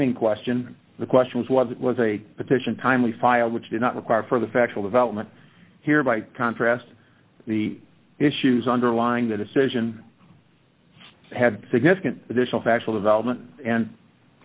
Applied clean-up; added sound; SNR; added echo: none; Tambourine; 18 dB; none.